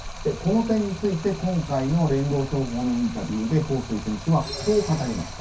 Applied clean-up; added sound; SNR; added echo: none; Stream; 13 dB; reverberation time 0.3 s.